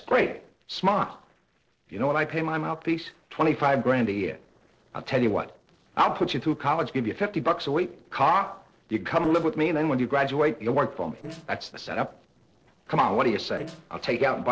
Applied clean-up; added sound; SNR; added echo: neural separator model SepFormer DNS4.